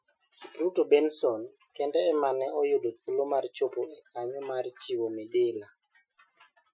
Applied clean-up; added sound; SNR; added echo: classical method Wiener filter.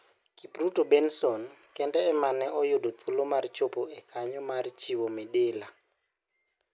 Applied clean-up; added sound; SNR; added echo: none; none; none; none.